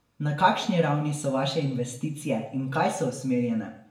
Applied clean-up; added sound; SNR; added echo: none; none; none; reverberation time 0.6 s.